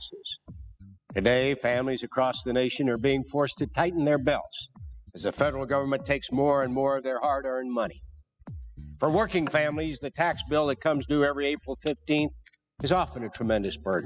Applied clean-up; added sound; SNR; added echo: classical method spectral subtraction.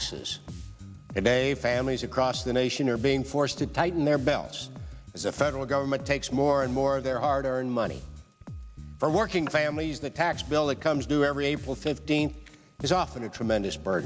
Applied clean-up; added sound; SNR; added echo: none; Bass guitar; 15 dB; none.